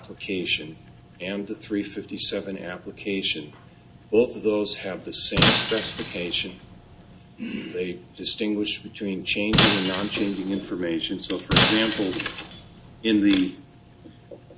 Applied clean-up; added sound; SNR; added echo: none; Shatter; -4 dB; none.